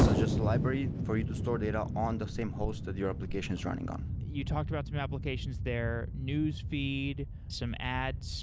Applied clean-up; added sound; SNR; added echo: none; Explosion; -1 dB; none.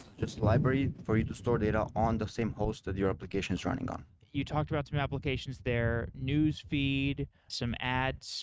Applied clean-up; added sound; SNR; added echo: neural mask model RNNoise.